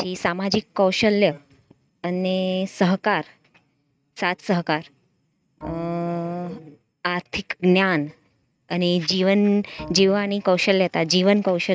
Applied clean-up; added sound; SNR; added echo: neural mask model RNNoise.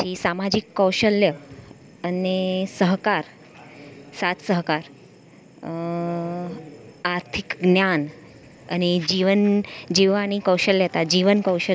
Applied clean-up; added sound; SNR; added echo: none; none; none; none.